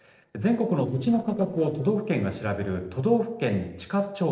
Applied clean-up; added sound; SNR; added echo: neural separator model SepFormer DNS4.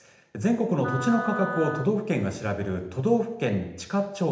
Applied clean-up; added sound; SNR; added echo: none; Wind instrument, woodwind instrument; 9 dB; reverberation time 0.8 s.